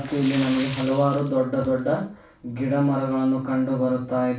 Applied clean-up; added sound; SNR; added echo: none; Splash, splatter; 17 dB; reverberation time 0.3 s.